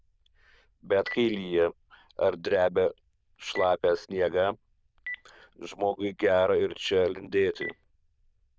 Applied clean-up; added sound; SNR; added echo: neural diffusion model UNIVERSE++.